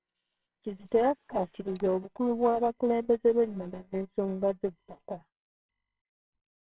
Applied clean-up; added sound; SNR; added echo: neural separator model SepFormer WHAMR!.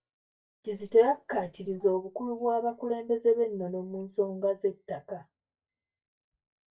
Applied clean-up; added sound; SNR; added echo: neural mask model DeepFilterNet 3.